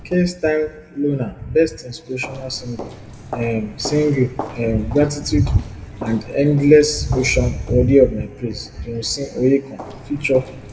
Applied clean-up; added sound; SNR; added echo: none; Walk, footsteps; 17 dB; reverberation time 1.0 s.